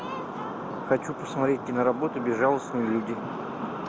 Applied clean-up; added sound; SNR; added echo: none; none; none; none.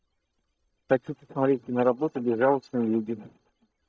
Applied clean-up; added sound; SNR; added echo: neural mask model DeepFilterNet 3.